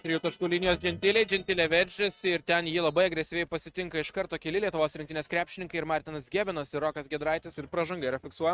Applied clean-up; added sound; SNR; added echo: neural mask model RNNoise.